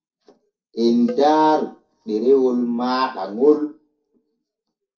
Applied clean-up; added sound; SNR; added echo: neural separator model SepFormer DNS4.